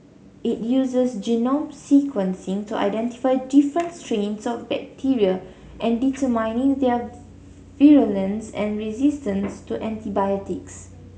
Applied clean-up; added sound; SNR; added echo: none; none; none; none.